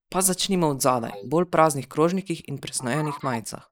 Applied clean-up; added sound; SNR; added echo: neural mask model Resemble Enhance denoiser.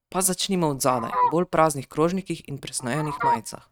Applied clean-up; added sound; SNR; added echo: neural mask model RNNoise.